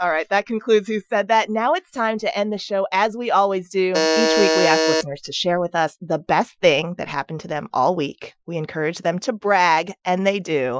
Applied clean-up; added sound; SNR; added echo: classical method Wiener filter.